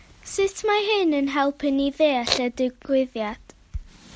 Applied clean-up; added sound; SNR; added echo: none; none; none; none.